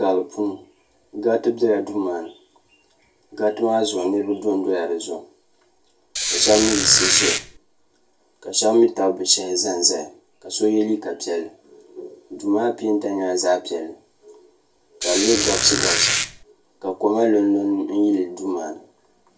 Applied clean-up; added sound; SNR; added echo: none; Squeak; -1 dB; reverberation time 0.2 s.